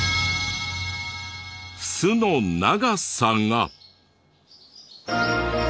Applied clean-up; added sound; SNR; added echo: none; none; none; none.